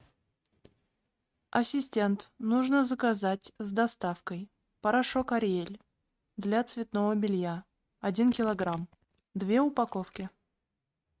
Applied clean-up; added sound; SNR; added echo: neural mask model RNNoise.